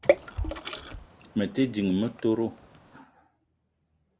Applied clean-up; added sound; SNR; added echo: none; Water / Splash, splatter; 1 dB; none.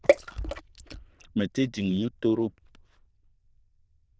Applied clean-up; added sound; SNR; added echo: neural diffusion model UNIVERSE++.